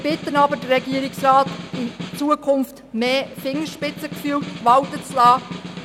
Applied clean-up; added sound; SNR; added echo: none; Snare drum; 13 dB; none.